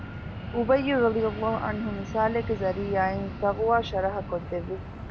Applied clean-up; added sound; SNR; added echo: none; Fixed-wing aircraft, airplane; 9 dB; none.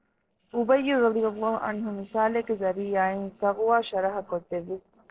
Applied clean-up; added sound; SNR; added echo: neural separator model SepFormer DNS4.